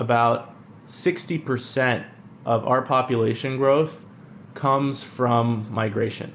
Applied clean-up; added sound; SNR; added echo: none; none; none; none.